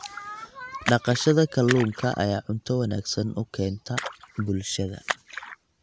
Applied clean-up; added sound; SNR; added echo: none; Splash, splatter; 11 dB; none.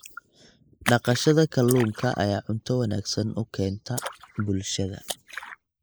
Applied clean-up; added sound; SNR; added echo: neural mask model Resemble Enhance denoiser.